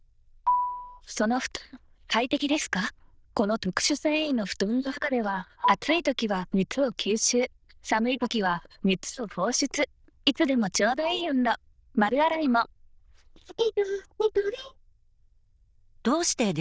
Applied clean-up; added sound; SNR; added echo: neural diffusion model UNIVERSE++.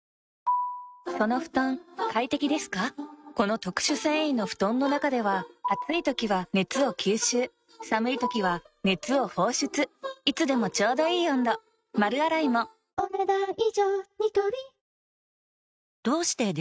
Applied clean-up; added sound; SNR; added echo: neural mask model RNNoise.